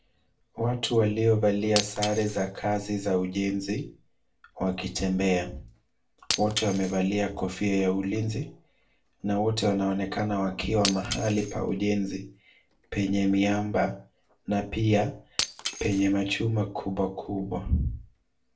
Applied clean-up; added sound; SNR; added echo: none; Shatter; 14 dB; reverberation time 0.3 s.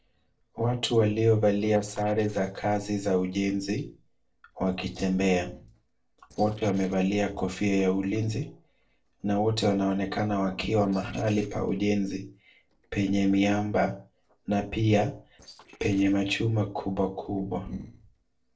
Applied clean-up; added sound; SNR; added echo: neural separator model SepFormer DNS4.